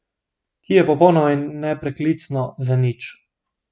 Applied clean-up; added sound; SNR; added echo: none; none; none; none.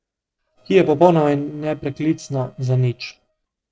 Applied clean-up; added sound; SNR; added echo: neural separator model SepFormer DNS4.